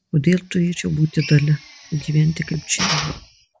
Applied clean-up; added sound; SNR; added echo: none; Drill; 11 dB; none.